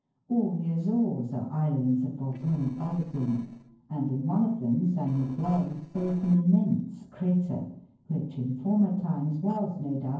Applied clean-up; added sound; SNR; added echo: neural separator model SepFormer DNS4.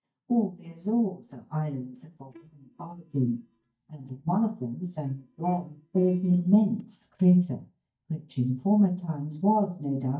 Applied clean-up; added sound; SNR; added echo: neural mask model DeepFilterNet 3.